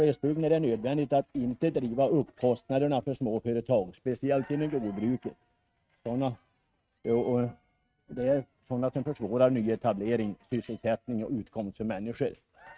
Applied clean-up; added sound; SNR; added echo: neural mask model RNNoise.